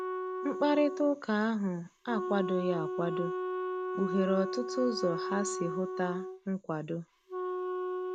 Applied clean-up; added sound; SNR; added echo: none; Wind instrument, woodwind instrument; 4 dB; none.